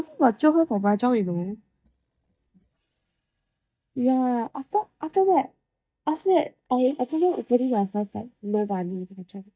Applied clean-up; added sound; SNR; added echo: neural mask model DeepFilterNet 3.